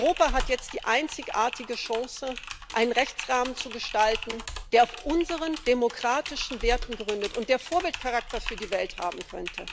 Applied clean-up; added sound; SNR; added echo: none; Typing; 9 dB; none.